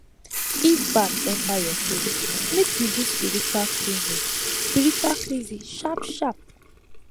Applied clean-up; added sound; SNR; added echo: none; Sink (filling or washing) / Liquid; 0 dB; none.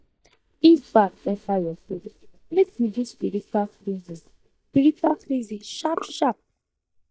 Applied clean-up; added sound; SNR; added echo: neural mask model DeepFilterNet 3.